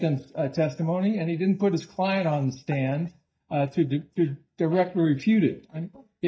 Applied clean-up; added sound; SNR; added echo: neural mask model DeepFilterNet 3.